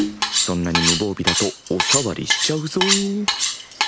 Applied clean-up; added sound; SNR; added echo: none; Cutlery, silverware; -2 dB; none.